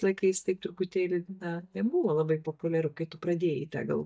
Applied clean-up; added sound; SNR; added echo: neural mask model DeepFilterNet 3.